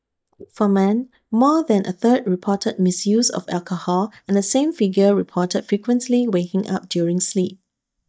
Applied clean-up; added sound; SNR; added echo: neural mask model DeepFilterNet 3.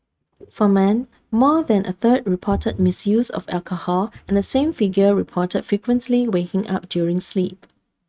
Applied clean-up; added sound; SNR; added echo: neural mask model RNNoise.